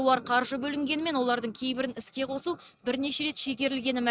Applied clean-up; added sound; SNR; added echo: neural mask model RNNoise.